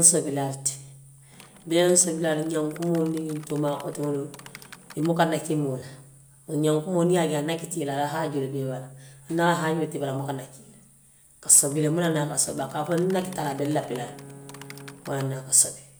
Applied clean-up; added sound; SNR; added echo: none; Bowed string instrument + Typing; 20 dB; none.